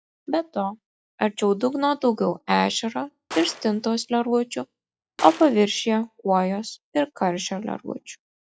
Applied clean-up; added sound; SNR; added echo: classical method log-MMSE.